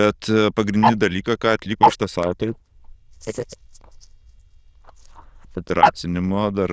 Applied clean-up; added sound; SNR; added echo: neural diffusion model UNIVERSE++.